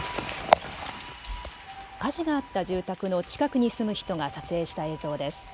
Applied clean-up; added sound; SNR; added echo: none; none; none; none.